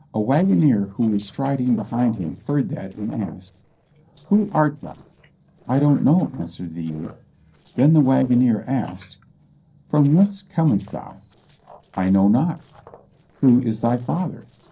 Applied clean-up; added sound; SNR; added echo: neural separator model SepFormer DNS4.